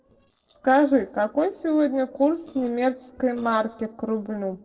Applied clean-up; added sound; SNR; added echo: neural separator model SepFormer DNS4.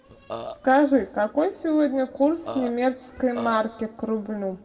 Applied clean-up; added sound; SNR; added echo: none; Burping, eructation; 12 dB; reverberation time 1.3 s.